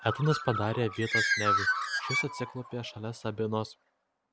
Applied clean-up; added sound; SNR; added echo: none; Bird; 0 dB; none.